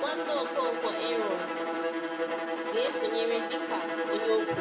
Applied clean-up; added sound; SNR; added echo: none; Bowed string instrument; -1 dB; reverberation time 0.5 s.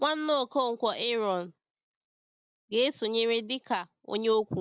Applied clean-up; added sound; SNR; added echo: none; none; none; none.